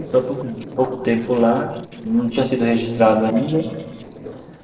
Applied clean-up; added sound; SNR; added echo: neural separator model SepFormer DNS4.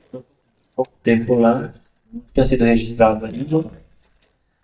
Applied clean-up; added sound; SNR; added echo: neural mask model DeepFilterNet 3.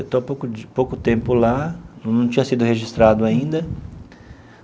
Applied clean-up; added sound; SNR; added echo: none; none; none; none.